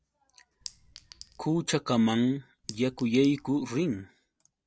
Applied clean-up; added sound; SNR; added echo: none; Chink, clink; 19 dB; none.